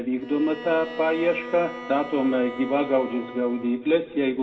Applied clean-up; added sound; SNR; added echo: none; Bowed string instrument; 14 dB; reverberation time 1.2 s.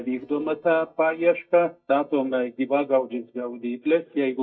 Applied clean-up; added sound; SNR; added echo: neural mask model DeepFilterNet 3.